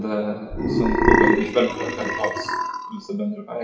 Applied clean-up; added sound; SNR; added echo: classical method WPE with log-MMSE.